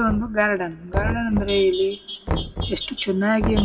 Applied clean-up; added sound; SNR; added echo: none; Knock; 6 dB; reverberation time 0.5 s.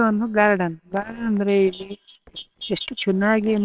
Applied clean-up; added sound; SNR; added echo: neural separator model SepFormer WHAMR!.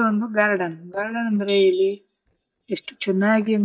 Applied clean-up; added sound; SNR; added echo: neural mask model DeepFilterNet 3.